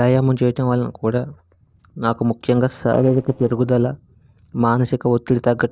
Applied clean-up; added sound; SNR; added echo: neural separator model SepFormer DNS4.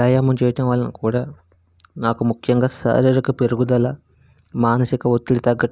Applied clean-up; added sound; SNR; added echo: none; none; none; none.